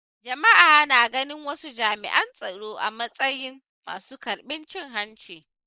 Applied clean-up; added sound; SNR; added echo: neural mask model Resemble Enhance denoiser.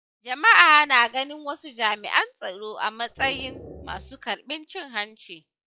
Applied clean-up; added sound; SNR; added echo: classical method log-MMSE.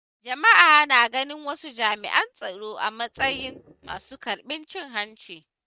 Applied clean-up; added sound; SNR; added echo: neural mask model RNNoise.